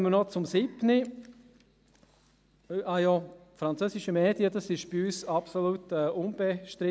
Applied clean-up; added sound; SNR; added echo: none; none; none; none.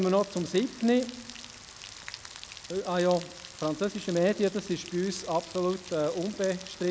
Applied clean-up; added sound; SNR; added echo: none; Rain; 15 dB; none.